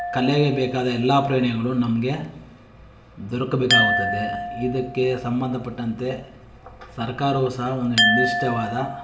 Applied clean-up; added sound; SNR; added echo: none; Glass; 4 dB; reverberation time 1.6 s.